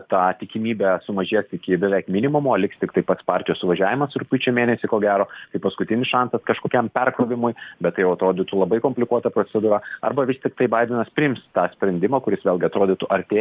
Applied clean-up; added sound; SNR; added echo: neural mask model Resemble Enhance denoiser.